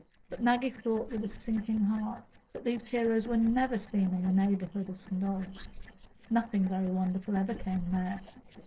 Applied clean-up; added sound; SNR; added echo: neural separator model SepFormer DNS4.